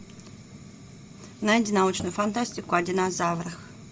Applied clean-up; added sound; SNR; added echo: none; none; none; none.